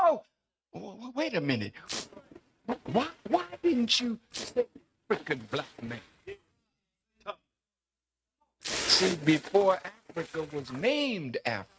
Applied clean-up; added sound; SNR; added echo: neural mask model RNNoise.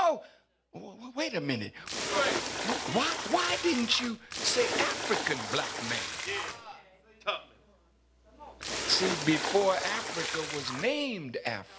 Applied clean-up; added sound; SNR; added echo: none; Splash, splatter; 3 dB; none.